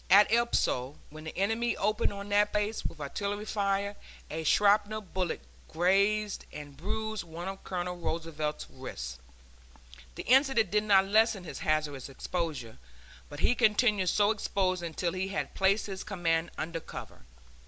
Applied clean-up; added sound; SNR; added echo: none; none; none; none.